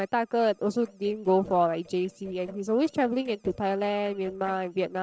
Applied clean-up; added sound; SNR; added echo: neural separator model SepFormer DNS4.